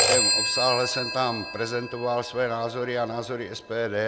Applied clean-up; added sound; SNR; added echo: none; Telephone; 0 dB; none.